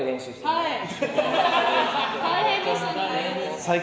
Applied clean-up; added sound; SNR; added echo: none; none; none; reverberation time 2.9 s.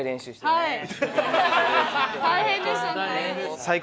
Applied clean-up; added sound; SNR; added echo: none; none; none; none.